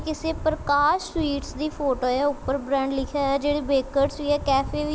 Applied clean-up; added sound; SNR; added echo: none; none; none; none.